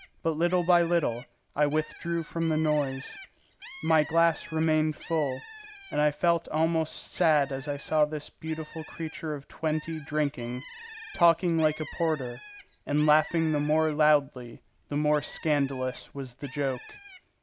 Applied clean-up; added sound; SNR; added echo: none; Bird; 19 dB; none.